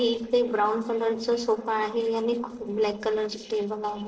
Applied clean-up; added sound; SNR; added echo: neural separator model SepFormer DNS4.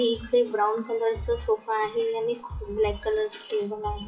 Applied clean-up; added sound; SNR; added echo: classical method WPE with log-MMSE.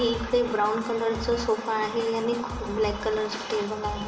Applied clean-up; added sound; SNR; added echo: none; Drum kit; 14 dB; reverberation time 2.1 s.